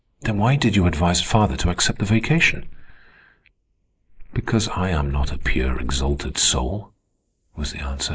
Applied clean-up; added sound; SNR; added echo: neural mask model Resemble Enhance denoiser.